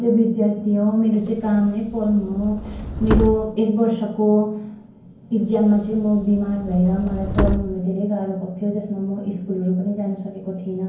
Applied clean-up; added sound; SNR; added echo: none; Subway, metro, underground; 6 dB; reverberation time 0.9 s.